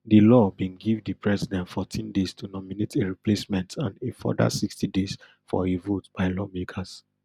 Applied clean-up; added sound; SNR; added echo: none; none; none; none.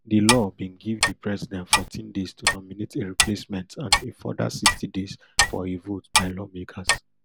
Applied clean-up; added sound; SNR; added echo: none; Clock; -2 dB; none.